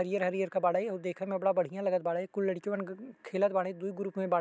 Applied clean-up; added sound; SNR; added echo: none; none; none; none.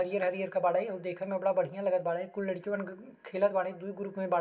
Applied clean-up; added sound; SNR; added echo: none; none; none; reverberation time 0.6 s.